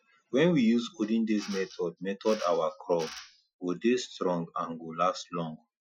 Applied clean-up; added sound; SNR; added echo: classical method Wiener filter.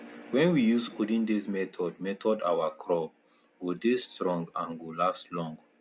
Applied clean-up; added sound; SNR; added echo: none; none; none; none.